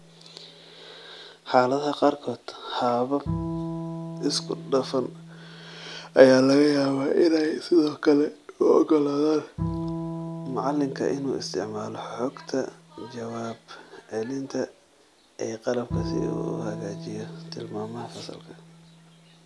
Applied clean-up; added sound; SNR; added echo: none; Bowed string instrument; 12 dB; none.